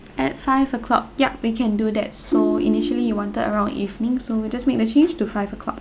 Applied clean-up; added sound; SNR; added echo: none; Ringtone; 2 dB; none.